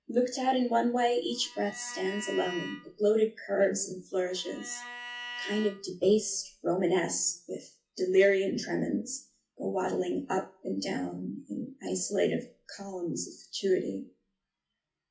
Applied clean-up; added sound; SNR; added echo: classical method WPE with log-MMSE.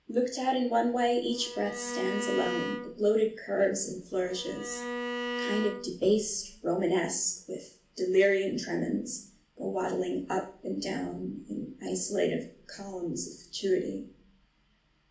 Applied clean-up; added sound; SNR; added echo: none; Bowed string instrument; 6 dB; reverberation time 0.4 s.